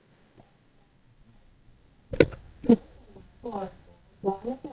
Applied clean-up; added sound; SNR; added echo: neural mask model DeepFilterNet 3.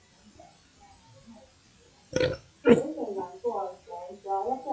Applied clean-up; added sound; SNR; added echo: classical method WPE with log-MMSE.